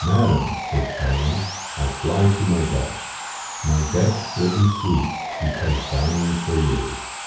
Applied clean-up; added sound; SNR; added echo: none; Sawing; 9 dB; reverberation time 0.6 s.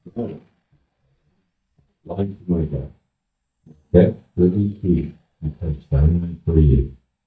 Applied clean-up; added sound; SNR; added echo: neural mask model DeepFilterNet 3.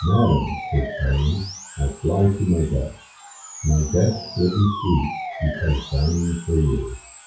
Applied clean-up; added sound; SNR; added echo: classical method WPE with log-MMSE.